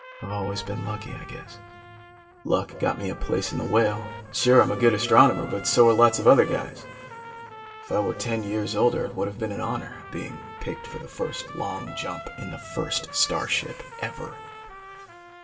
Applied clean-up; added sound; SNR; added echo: none; Trumpet; 16 dB; reverberation time 2.8 s.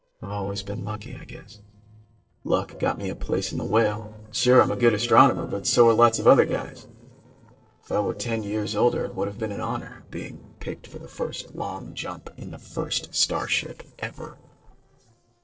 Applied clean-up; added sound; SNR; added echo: neural separator model SepFormer DNS4.